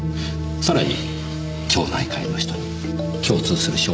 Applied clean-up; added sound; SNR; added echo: none; none; none; none.